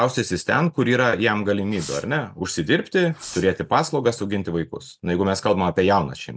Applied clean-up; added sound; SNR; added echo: neural mask model Resemble Enhance denoiser.